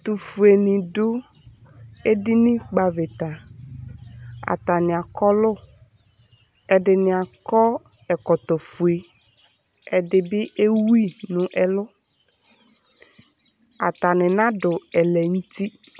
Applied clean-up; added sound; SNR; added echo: none; none; none; none.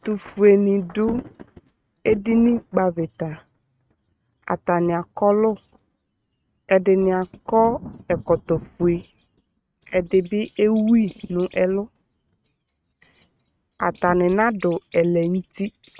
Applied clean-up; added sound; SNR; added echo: neural mask model RNNoise.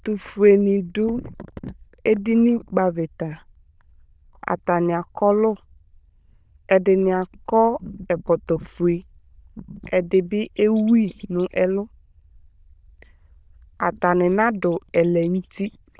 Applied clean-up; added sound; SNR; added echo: neural diffusion model UNIVERSE++.